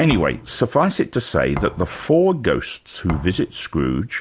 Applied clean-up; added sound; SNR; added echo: none; Thump, thud; 14 dB; none.